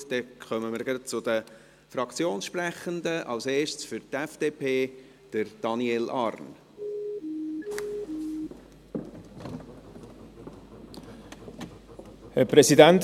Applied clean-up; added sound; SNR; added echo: none; Siren; 6 dB; none.